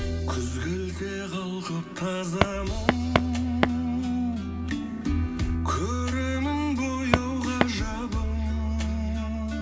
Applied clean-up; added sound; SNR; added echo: none; Walk, footsteps; -1 dB; reverberation time 0.2 s.